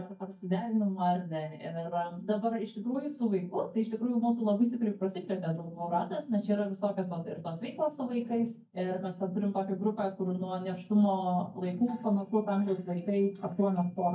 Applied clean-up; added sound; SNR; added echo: neural mask model DeepFilterNet 3.